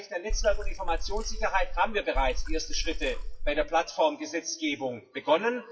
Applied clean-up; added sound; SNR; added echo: classical method WPE with log-MMSE.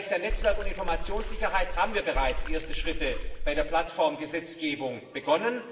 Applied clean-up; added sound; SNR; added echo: none; Water / Splash, splatter; 0 dB; reverberation time 1.1 s.